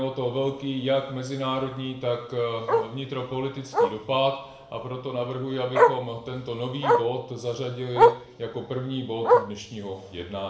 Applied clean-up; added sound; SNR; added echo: none; Bark; -2 dB; reverberation time 0.7 s.